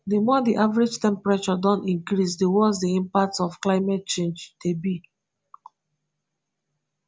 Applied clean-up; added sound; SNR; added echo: none; none; none; none.